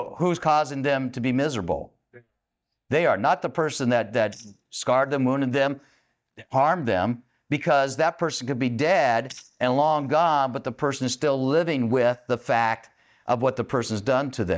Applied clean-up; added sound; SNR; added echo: neural mask model DeepFilterNet 3.